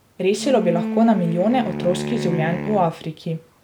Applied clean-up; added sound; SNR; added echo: none; Wind instrument, woodwind instrument; 6 dB; none.